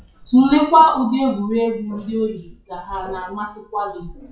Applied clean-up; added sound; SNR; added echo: classical method WPE with log-MMSE.